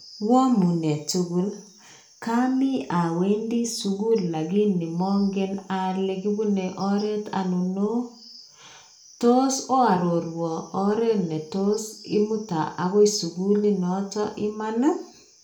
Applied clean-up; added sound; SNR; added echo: none; none; none; reverberation time 0.4 s.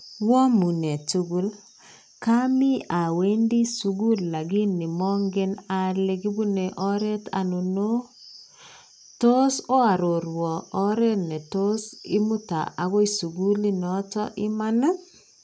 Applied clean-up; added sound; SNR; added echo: none; none; none; none.